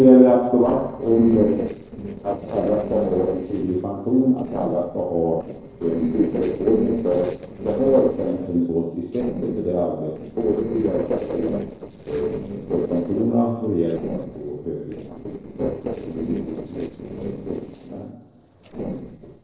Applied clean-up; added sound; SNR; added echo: neural separator model SepFormer DNS4.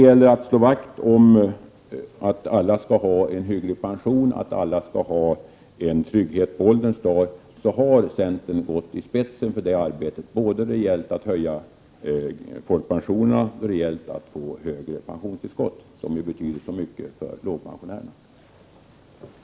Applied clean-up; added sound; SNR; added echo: none; none; none; none.